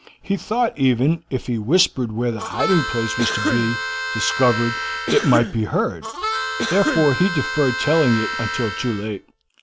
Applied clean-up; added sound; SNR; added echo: none; Harmonica + Cough; 4 dB; none.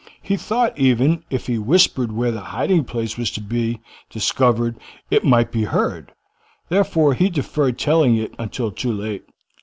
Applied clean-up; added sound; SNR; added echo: none; none; none; none.